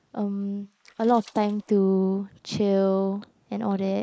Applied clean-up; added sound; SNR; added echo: neural mask model Resemble Enhance denoiser.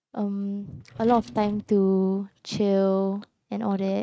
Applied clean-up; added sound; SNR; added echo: neural mask model RNNoise.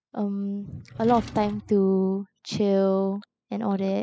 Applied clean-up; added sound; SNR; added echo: classical method spectral subtraction.